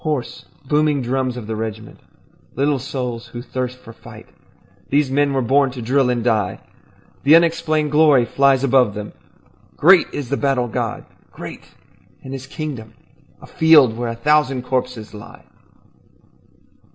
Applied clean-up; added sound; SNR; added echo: none; none; none; none.